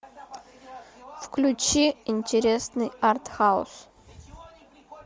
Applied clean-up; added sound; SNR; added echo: none; none; none; none.